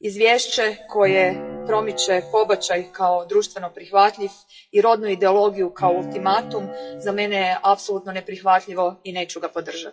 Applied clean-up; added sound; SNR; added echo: classical method WPE with log-MMSE.